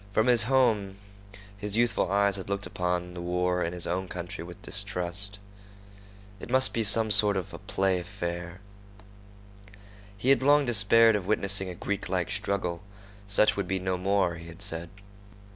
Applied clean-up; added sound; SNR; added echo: none; none; none; none.